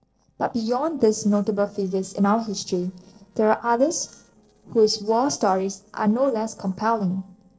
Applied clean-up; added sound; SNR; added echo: neural separator model SepFormer DNS4.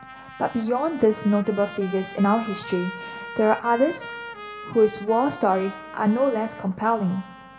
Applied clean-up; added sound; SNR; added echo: none; Trumpet; 15 dB; reverberation time 2.3 s.